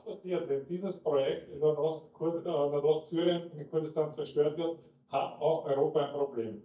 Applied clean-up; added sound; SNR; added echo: neural mask model DeepFilterNet 3.